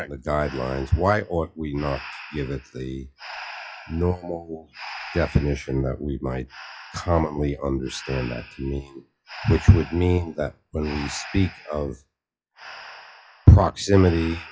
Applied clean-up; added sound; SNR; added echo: classical method log-MMSE.